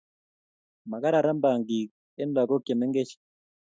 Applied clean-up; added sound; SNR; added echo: none; none; none; none.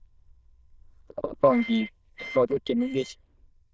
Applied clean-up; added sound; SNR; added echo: neural diffusion model UNIVERSE++.